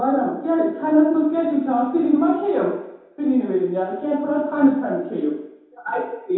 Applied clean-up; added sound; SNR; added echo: none; none; none; reverberation time 0.8 s.